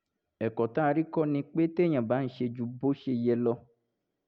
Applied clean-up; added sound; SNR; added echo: none; none; none; none.